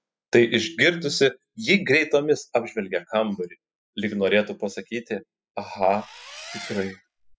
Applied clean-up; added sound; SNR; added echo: classical method spectral subtraction.